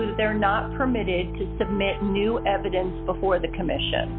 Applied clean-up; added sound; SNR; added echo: none; Piano; 6 dB; none.